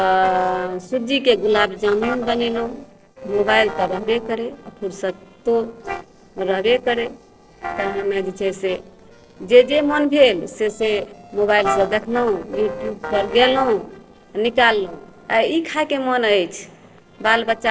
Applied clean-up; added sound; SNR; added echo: neural separator model SepFormer DNS4.